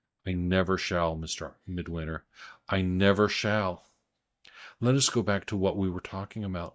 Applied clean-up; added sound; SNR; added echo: neural mask model DeepFilterNet 3.